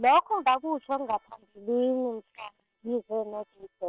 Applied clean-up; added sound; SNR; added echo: neural separator model SepFormer WHAM!.